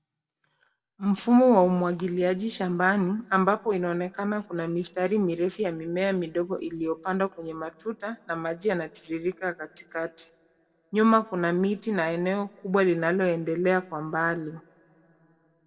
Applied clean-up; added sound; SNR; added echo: none; none; none; reverberation time 2.1 s.